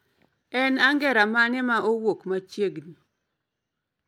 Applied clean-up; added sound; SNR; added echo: none; none; none; none.